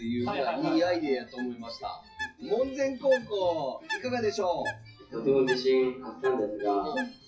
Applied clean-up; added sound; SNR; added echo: classical method WPE with log-MMSE.